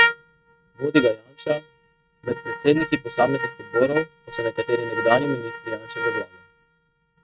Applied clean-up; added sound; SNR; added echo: neural mask model RNNoise.